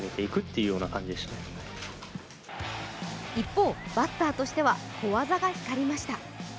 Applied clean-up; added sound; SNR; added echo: none; Bass drum; 20 dB; none.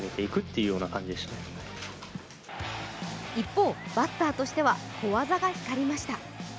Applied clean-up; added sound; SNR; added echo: none; none; none; none.